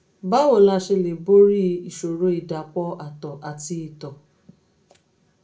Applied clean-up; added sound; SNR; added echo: none; none; none; reverberation time 0.2 s.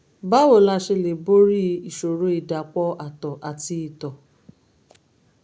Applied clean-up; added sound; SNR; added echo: none; none; none; none.